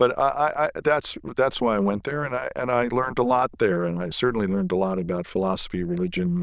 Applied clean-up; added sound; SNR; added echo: neural diffusion model UNIVERSE++.